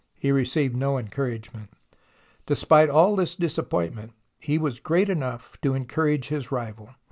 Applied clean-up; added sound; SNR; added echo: none; none; none; none.